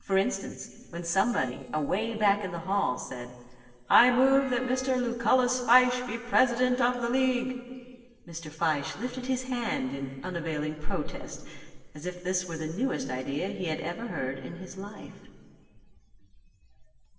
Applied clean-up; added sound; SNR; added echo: neural separator model SepFormer DNS4.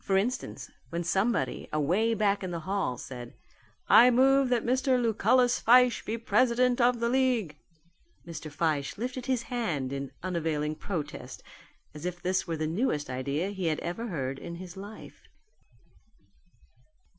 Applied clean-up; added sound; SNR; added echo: none; none; none; none.